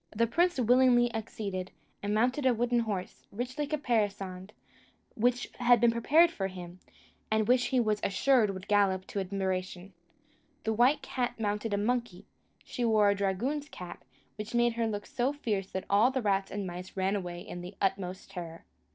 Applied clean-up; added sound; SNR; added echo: neural separator model SepFormer DNS4.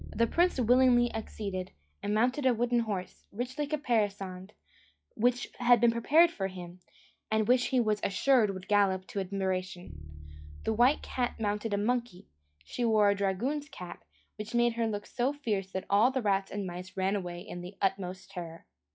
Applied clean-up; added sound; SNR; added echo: classical method log-MMSE.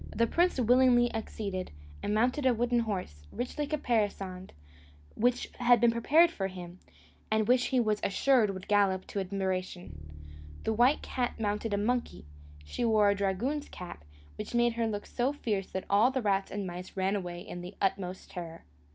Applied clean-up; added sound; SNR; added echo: none; Bass guitar; 18 dB; none.